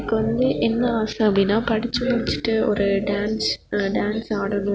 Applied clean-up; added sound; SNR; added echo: none; none; none; none.